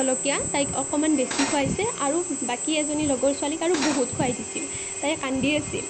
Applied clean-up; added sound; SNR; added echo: none; Cutlery, silverware + Drill; 3 dB; none.